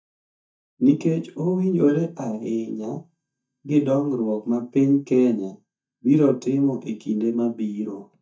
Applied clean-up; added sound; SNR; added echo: neural mask model DeepFilterNet 3.